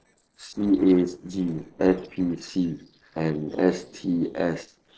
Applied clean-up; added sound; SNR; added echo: neural separator model SepFormer DNS4.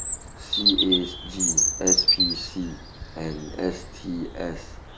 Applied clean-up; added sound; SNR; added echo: none; Bird vocalization, bird call, bird song; -5 dB; none.